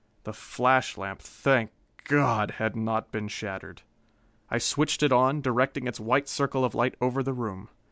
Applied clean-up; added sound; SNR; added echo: none; none; none; none.